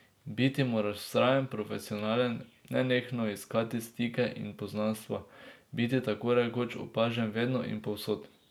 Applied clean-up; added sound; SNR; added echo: none; none; none; none.